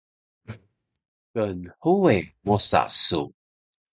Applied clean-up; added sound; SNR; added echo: neural mask model DeepFilterNet 3.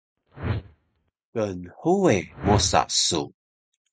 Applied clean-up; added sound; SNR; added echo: neural mask model RNNoise.